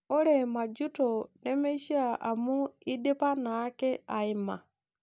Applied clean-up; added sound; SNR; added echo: none; none; none; none.